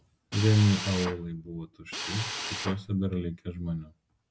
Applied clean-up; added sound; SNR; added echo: none; Drill; 8 dB; none.